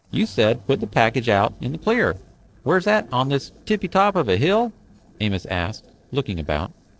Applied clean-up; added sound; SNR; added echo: neural separator model SepFormer DNS4.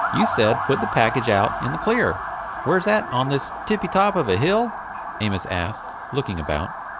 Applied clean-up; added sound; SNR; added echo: none; Motor vehicle (road) / Siren; 6 dB; none.